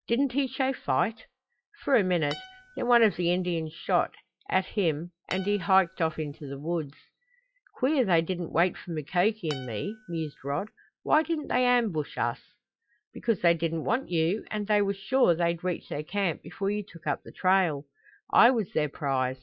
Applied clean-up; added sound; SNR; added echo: classical method log-MMSE.